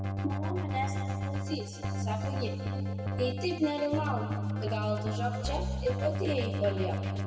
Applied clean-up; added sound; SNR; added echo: none; Keyboard (musical); -2 dB; reverberation time 2.2 s.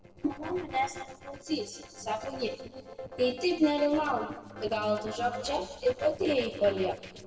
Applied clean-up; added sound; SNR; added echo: neural separator model SepFormer DNS4.